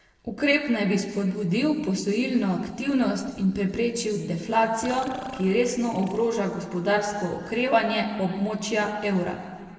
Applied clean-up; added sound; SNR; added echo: neural separator model SepFormer DNS4.